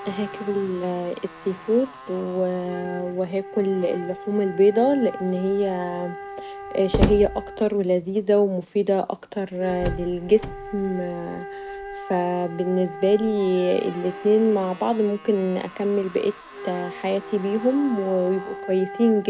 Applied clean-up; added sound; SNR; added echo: none; Wind instrument, woodwind instrument + Slam; 11 dB; none.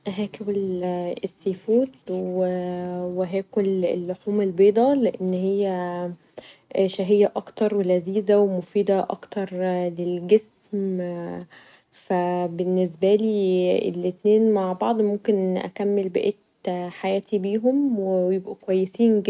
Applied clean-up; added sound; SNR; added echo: none; none; none; none.